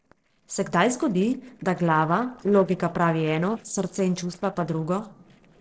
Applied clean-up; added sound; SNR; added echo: neural separator model SepFormer DNS4.